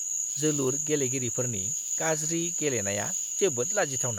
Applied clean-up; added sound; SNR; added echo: none; Frog; 1 dB; none.